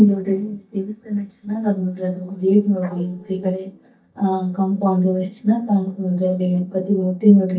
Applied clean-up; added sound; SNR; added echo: neural mask model DeepFilterNet 3.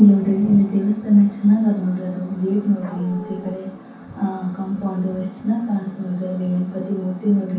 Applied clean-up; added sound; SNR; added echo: none; Dog; 17 dB; reverberation time 0.7 s.